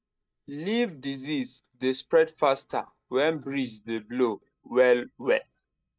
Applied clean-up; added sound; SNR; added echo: neural mask model DeepFilterNet 3.